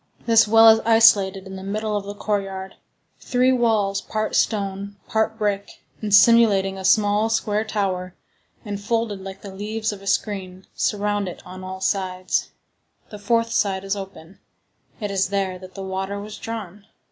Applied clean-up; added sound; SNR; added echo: none; none; none; none.